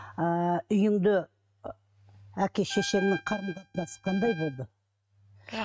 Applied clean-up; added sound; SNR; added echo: neural mask model RNNoise.